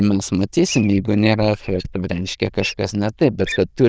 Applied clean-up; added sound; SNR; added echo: neural diffusion model UNIVERSE++.